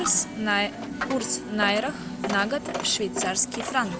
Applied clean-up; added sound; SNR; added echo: none; Coin (dropping); 9 dB; none.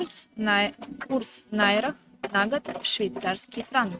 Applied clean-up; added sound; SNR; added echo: neural mask model RNNoise.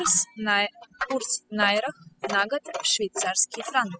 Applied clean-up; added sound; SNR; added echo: classical method spectral subtraction.